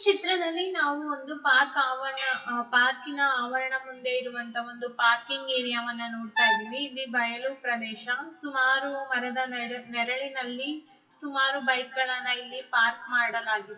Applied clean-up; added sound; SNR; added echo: classical method WPE with log-MMSE.